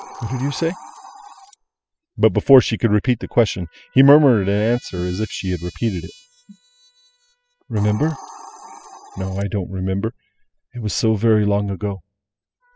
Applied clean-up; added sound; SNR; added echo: classical method spectral subtraction.